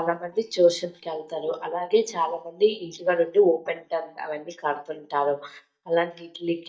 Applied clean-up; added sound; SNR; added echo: neural mask model DeepFilterNet 3.